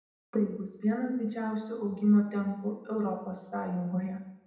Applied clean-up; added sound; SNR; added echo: none; none; none; reverberation time 0.8 s.